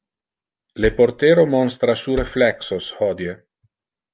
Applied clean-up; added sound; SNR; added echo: none; Cupboard open or close; 14 dB; none.